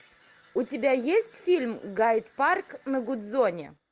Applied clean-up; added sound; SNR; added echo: none; none; none; none.